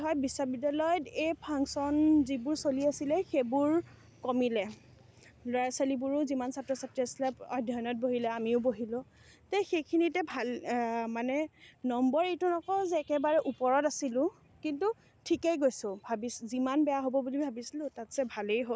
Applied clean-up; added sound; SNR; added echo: none; none; none; none.